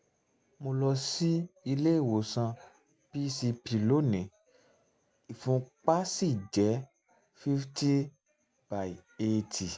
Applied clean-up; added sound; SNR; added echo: none; none; none; none.